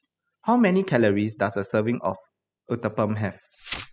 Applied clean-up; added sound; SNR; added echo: classical method spectral subtraction.